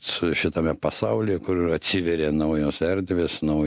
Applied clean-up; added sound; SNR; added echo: none; none; none; none.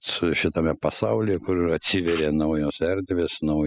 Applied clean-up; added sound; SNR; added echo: classical method spectral subtraction.